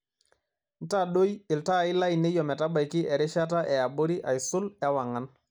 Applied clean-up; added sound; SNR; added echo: none; none; none; none.